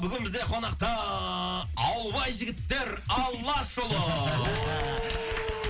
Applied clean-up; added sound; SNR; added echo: none; none; none; none.